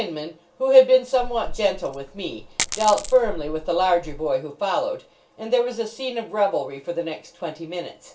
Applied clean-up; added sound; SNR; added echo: none; Coin (dropping); 8 dB; reverberation time 0.2 s.